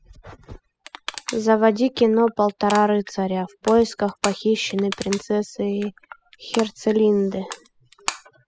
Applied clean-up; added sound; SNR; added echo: classical method spectral subtraction.